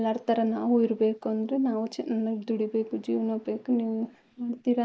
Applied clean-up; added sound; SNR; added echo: neural mask model Resemble Enhance denoiser.